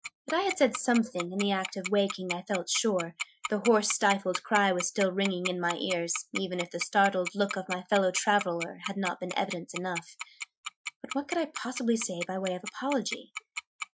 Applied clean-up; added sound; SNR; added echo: classical method Wiener filter.